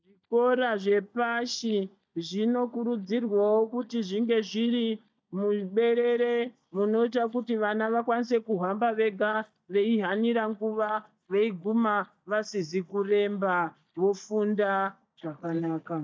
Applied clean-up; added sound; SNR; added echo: neural mask model DeepFilterNet 3.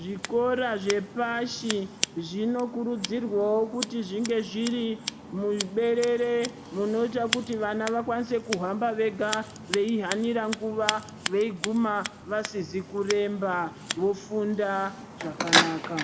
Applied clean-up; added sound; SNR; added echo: none; Scissors; 7 dB; reverberation time 1.1 s.